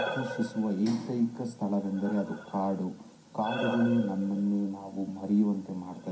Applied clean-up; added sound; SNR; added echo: none; Breathing; 11 dB; reverberation time 0.3 s.